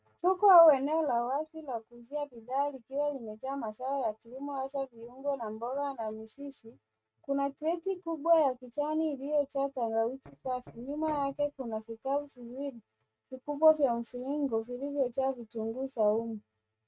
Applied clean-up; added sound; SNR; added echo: neural mask model RNNoise.